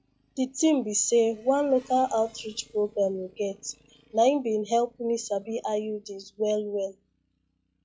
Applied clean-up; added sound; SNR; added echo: classical method log-MMSE.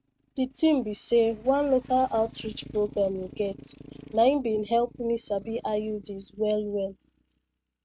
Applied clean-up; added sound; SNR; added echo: neural mask model RNNoise.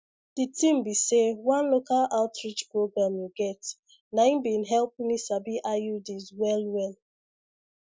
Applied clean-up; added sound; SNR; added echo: none; none; none; none.